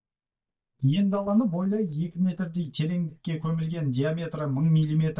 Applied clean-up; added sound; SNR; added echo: neural mask model DeepFilterNet 3.